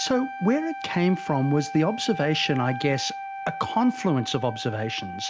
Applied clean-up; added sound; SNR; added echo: none; Wind instrument, woodwind instrument; 10 dB; none.